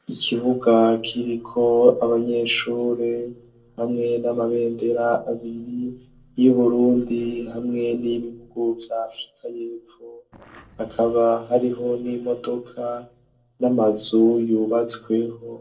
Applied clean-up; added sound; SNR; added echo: neural separator model SepFormer DNS4.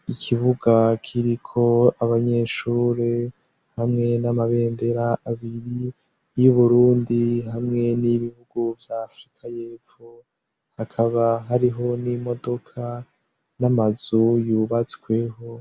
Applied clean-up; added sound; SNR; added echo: none; none; none; none.